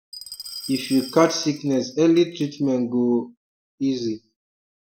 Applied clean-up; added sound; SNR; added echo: none; Glass; 16 dB; none.